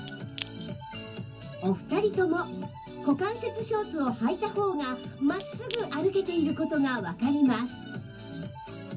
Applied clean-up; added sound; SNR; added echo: none; Crack / Crushing; 16 dB; reverberation time 0.4 s.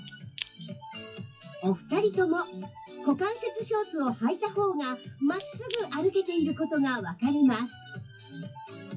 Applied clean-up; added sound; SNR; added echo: classical method WPE with log-MMSE.